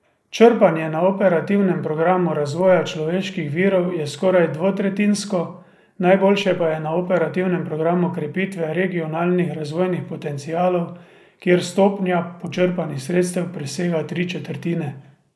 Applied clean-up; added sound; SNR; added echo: neural mask model Resemble Enhance denoiser.